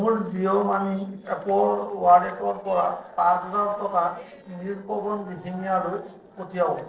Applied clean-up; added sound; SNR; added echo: neural separator model SepFormer DNS4.